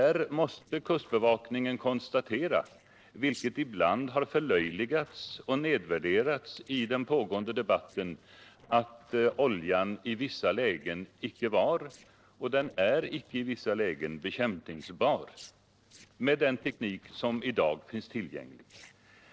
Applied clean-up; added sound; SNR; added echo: neural separator model SepFormer DNS4.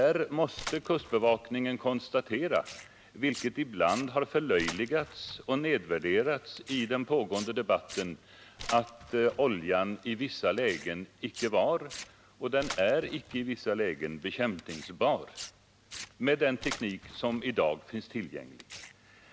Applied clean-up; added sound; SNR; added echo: none; Tearing; 17 dB; none.